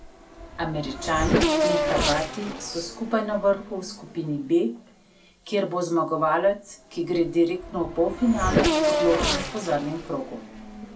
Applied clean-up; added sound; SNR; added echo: none; Race car, auto racing / Accelerating, revving, vroom; 2 dB; none.